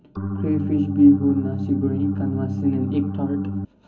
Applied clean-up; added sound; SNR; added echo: none; Organ; 4 dB; reverberation time 0.4 s.